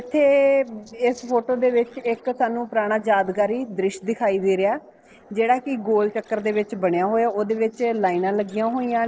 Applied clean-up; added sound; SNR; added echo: neural separator model SepFormer DNS4.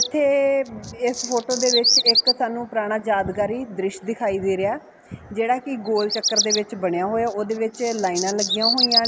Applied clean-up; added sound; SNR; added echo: none; Bird vocalization, bird call, bird song; 3 dB; none.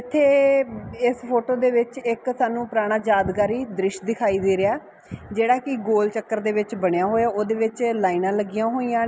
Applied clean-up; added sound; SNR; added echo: none; none; none; none.